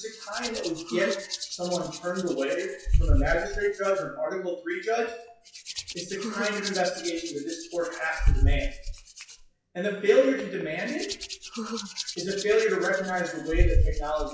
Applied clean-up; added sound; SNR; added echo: classical method WPE with log-MMSE.